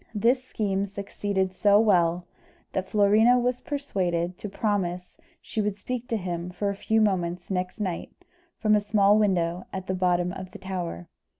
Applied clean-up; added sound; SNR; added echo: none; none; none; none.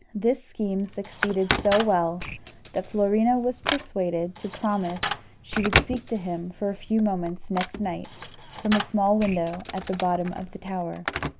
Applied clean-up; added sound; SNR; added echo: none; Coin (dropping) + Telephone; 6 dB; none.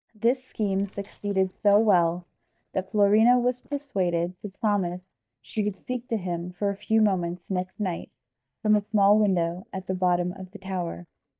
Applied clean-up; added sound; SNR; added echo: neural mask model DeepFilterNet 3.